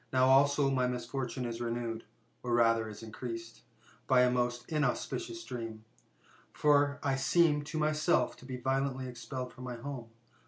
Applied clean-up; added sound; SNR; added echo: none; none; none; none.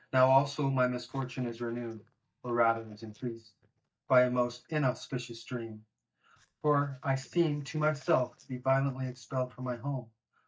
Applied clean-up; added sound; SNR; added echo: neural mask model DeepFilterNet 3.